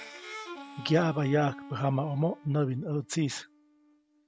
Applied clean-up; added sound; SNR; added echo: none; Harmonica; 16 dB; none.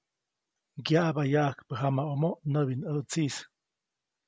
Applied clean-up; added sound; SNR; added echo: none; none; none; none.